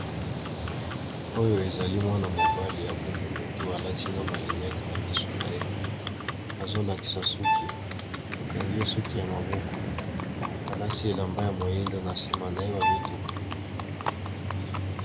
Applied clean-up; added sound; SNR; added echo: none; Livestock, farm animals, working animals + Bowed string instrument; -1 dB; none.